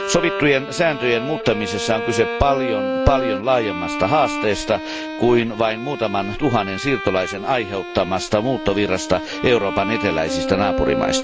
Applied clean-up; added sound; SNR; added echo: none; Bowed string instrument; 6 dB; none.